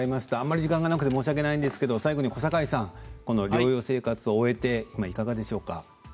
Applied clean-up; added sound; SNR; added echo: none; none; none; none.